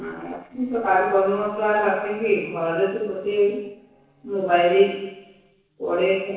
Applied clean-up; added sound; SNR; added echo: neural separator model SepFormer DNS4.